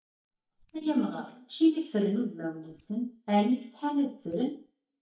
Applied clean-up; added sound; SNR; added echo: neural mask model DeepFilterNet 3.